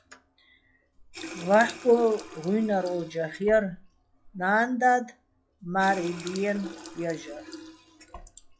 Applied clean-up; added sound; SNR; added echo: classical method log-MMSE.